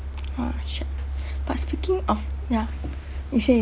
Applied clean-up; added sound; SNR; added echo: none; none; none; none.